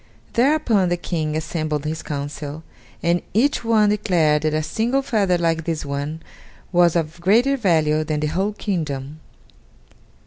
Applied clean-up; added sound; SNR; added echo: none; none; none; none.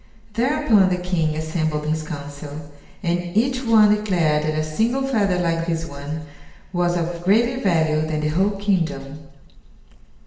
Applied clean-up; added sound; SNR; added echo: none; none; none; reverberation time 1.0 s.